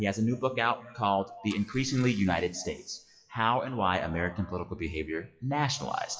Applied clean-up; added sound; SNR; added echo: classical method WPE with log-MMSE.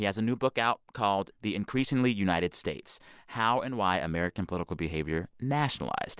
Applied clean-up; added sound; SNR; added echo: none; none; none; none.